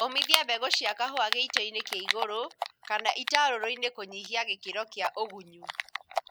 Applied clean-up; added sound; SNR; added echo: none; Typing; 4 dB; none.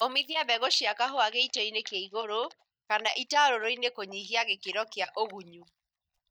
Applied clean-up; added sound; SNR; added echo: neural mask model DeepFilterNet 3.